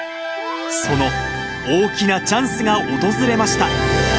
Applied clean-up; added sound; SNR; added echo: none; none; none; none.